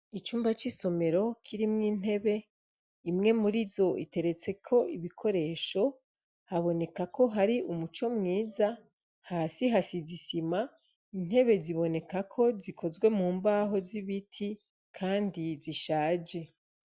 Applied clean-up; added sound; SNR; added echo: none; none; none; none.